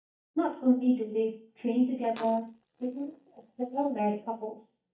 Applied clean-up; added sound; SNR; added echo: neural mask model DeepFilterNet 3.